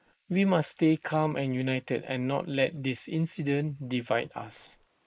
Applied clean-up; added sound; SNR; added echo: neural mask model Resemble Enhance denoiser.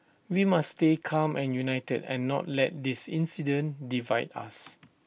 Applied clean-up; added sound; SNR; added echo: none; none; none; none.